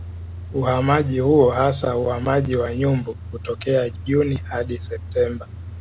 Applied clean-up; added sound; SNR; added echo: none; Idling / Engine starting / Accelerating, revving, vroom / Car; 12 dB; none.